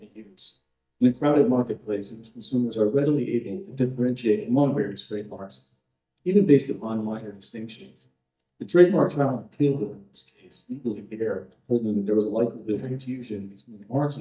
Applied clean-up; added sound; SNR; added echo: neural mask model DeepFilterNet 3.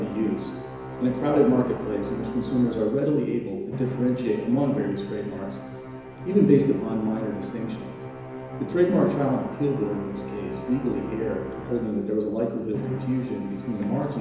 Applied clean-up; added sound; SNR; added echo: none; Musical instrument; 10 dB; reverberation time 1.0 s.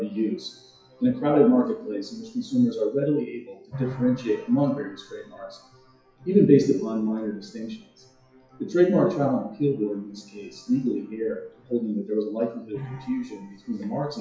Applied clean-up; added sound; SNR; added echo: classical method WPE with log-MMSE.